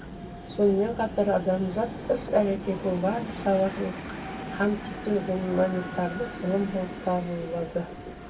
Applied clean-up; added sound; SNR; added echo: none; Train; 9 dB; reverberation time 0.1 s.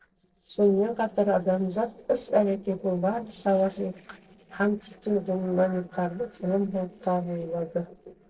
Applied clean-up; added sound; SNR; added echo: neural separator model SepFormer DNS4.